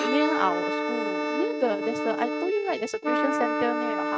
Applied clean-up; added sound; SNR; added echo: neural mask model RNNoise.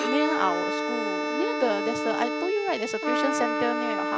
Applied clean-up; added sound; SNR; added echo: none; Bowed string instrument + Trumpet; -1 dB; none.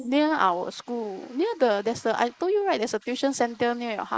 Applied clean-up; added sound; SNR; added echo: neural mask model Resemble Enhance denoiser.